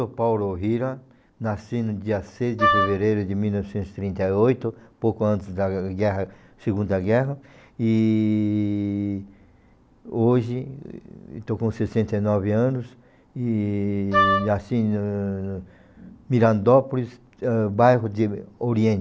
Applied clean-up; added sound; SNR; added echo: none; Wind instrument, woodwind instrument; -2 dB; none.